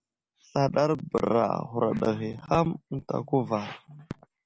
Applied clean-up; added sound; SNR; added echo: none; none; none; none.